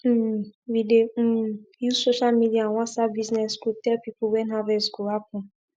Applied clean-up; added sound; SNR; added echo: none; none; none; none.